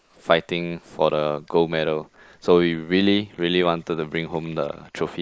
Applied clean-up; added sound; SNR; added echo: neural mask model Resemble Enhance denoiser.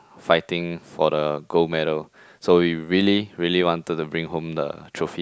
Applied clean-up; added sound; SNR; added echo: none; none; none; none.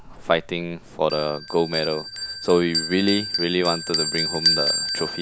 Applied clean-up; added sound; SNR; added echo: none; Bell; 3 dB; none.